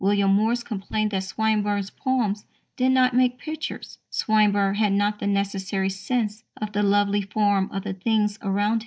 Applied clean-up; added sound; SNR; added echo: neural mask model DeepFilterNet 3.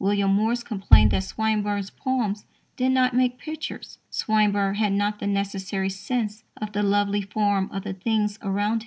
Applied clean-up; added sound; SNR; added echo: none; Bass drum; -1 dB; none.